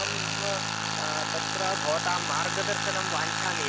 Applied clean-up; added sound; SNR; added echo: none; Tools; -3 dB; none.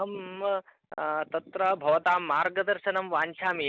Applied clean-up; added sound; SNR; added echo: none; none; none; none.